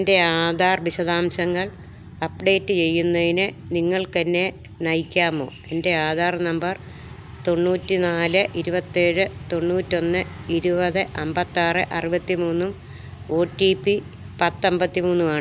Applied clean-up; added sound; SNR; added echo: none; none; none; none.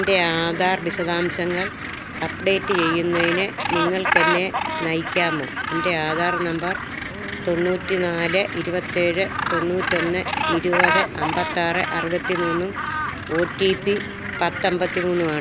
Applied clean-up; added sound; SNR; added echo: none; Gull, seagull; 3 dB; none.